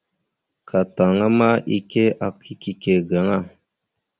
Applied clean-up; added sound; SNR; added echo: none; none; none; none.